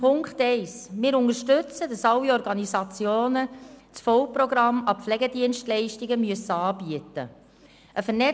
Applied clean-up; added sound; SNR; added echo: none; none; none; none.